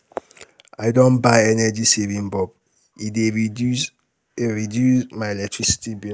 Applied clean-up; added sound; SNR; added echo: none; none; none; none.